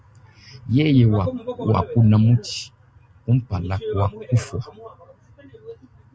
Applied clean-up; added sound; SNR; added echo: none; none; none; none.